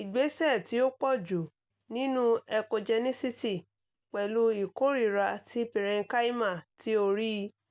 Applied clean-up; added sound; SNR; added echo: none; none; none; none.